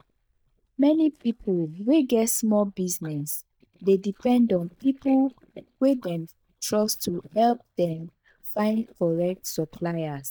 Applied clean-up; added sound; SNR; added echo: neural mask model DeepFilterNet 3.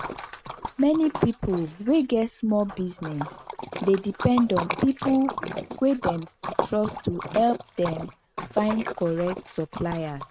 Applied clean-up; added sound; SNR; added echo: neural mask model RNNoise.